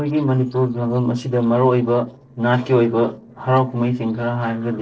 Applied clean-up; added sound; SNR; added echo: neural separator model SepFormer DNS4.